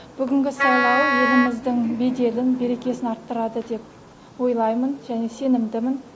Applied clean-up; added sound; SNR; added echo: none; Wind instrument, woodwind instrument; -2 dB; none.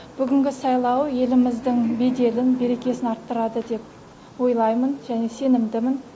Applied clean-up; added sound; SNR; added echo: none; none; none; none.